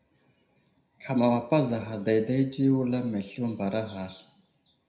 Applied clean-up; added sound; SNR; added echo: none; none; none; reverberation time 0.5 s.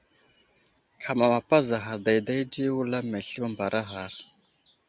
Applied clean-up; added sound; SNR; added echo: none; none; none; none.